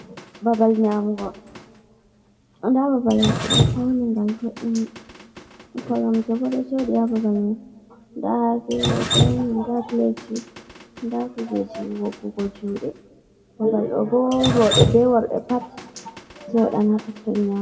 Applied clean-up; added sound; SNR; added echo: none; Drip; 6 dB; reverberation time 0.9 s.